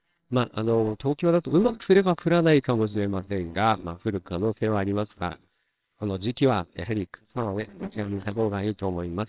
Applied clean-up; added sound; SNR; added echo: neural separator model SepFormer WHAMR!.